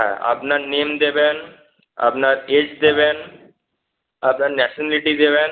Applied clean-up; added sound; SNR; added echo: none; Bowed string instrument; 17 dB; none.